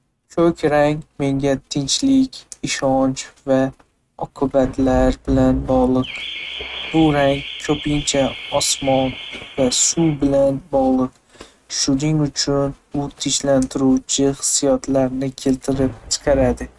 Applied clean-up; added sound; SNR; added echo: neural mask model RNNoise.